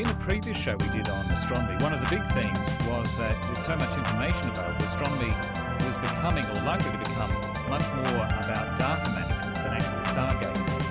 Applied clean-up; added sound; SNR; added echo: none; Organ; -4 dB; none.